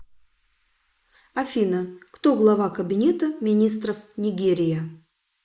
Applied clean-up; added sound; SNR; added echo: neural mask model Resemble Enhance denoiser.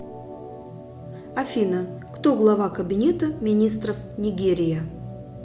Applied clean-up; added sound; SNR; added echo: none; Organ; 13 dB; none.